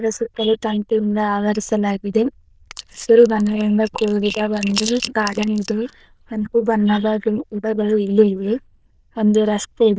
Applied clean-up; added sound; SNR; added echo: neural diffusion model UNIVERSE++.